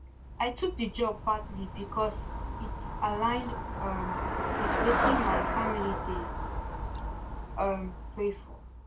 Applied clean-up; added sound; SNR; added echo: none; Traffic noise, roadway noise / Bicycle; -1 dB; reverberation time 0.2 s.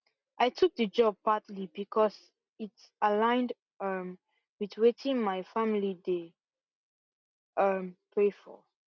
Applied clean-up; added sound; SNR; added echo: none; none; none; none.